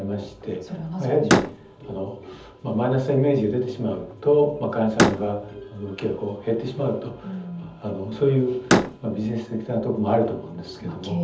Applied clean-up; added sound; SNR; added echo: none; Slam; 4 dB; reverberation time 0.7 s.